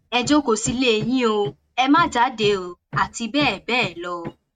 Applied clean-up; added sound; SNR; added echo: neural mask model RNNoise.